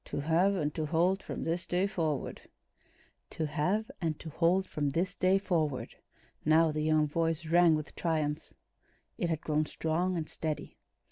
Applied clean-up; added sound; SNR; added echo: none; none; none; none.